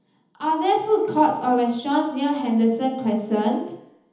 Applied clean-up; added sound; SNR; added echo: none; none; none; reverberation time 1.3 s.